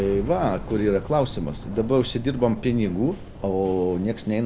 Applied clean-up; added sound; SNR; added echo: none; Run + Boom; 12 dB; none.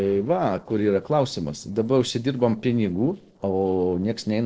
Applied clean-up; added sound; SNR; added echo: neural separator model SepFormer DNS4.